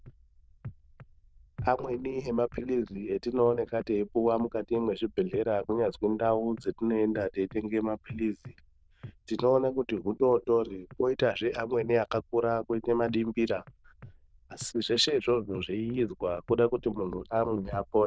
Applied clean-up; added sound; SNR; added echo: neural diffusion model UNIVERSE++.